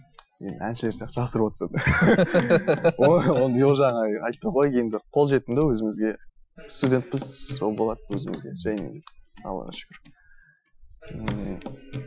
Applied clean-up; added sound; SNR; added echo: classical method Wiener filter.